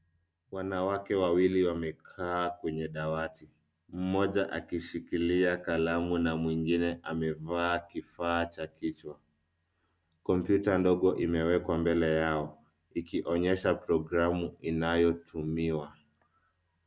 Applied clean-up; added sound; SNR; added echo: none; none; none; none.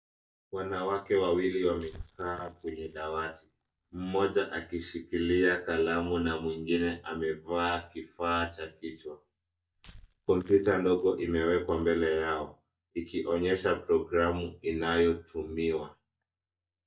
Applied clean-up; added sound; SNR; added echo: neural mask model DeepFilterNet 3.